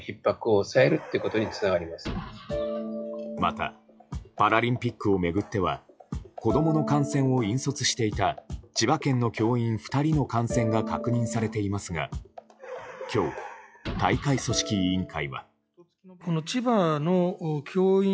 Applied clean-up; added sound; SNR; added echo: classical method log-MMSE.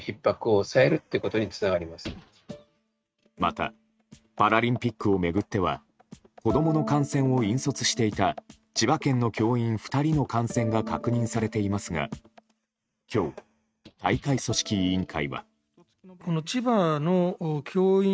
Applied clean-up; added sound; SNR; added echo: neural mask model RNNoise.